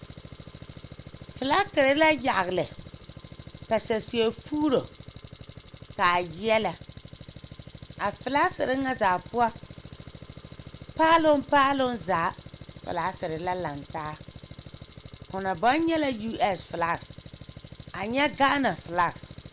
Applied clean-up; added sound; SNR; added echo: none; Engine; 17 dB; none.